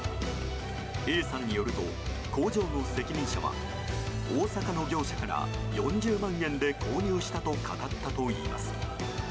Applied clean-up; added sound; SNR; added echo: none; none; none; none.